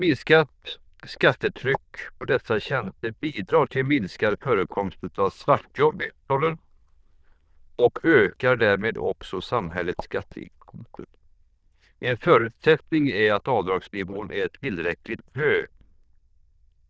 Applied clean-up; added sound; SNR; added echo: neural diffusion model UNIVERSE++.